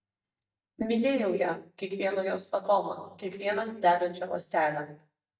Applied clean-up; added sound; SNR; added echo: neural mask model DeepFilterNet 3.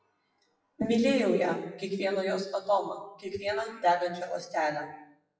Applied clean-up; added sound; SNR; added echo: classical method WPE with log-MMSE.